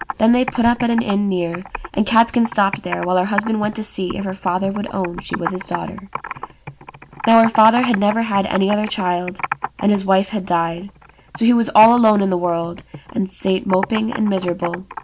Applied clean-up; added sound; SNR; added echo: none; Computer keyboard; 13 dB; none.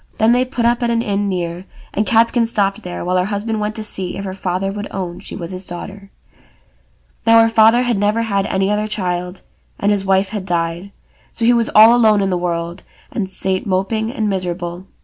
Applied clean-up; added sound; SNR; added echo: none; none; none; none.